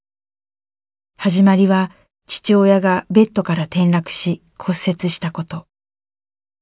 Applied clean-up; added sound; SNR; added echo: none; none; none; none.